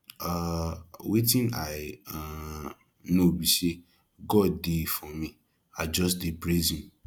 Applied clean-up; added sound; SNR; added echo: none; none; none; none.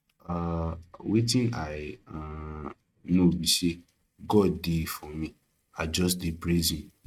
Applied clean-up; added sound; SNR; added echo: neural mask model RNNoise.